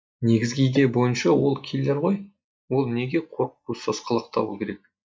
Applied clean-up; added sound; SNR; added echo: neural mask model DeepFilterNet 3.